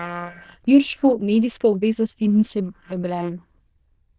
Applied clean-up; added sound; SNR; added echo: neural diffusion model UNIVERSE++.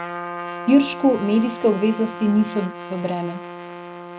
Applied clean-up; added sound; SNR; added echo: none; Trumpet; 11 dB; none.